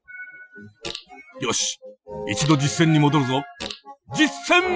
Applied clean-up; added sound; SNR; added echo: classical method Wiener filter.